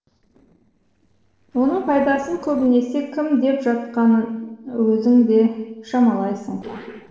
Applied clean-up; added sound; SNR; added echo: neural separator model SepFormer DNS4.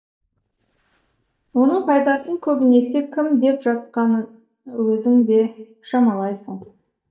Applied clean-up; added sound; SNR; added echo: neural mask model DeepFilterNet 3.